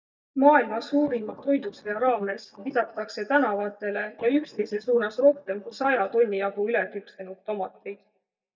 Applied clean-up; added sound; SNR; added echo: neural mask model DeepFilterNet 3.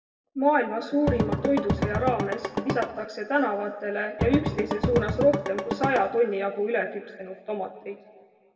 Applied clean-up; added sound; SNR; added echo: none; Drum / Drum kit; 1 dB; reverberation time 1.6 s.